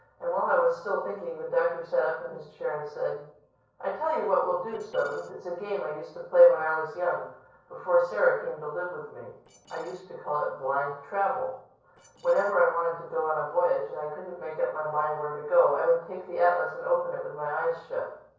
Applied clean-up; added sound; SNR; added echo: neural separator model SepFormer DNS4.